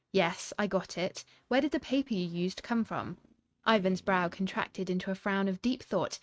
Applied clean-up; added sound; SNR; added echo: neural mask model RNNoise.